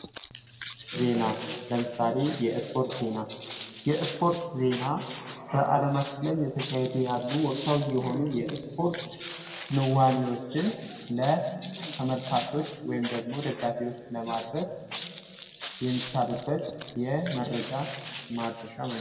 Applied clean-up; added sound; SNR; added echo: none; Walk, footsteps; 14 dB; reverberation time 1.9 s.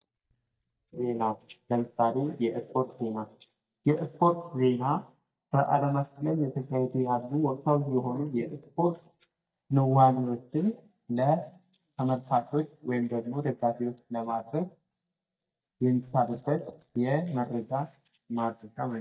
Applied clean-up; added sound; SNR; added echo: neural mask model DeepFilterNet 3.